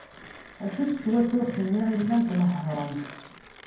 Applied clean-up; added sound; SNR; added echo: none; Mechanisms; 19 dB; reverberation time 0.9 s.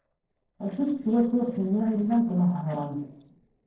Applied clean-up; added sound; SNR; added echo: neural separator model SepFormer DNS4.